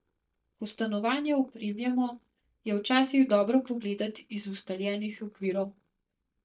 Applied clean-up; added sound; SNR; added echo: neural mask model DeepFilterNet 3.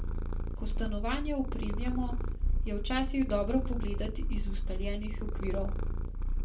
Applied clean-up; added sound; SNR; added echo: none; Purr; -5 dB; reverberation time 0.2 s.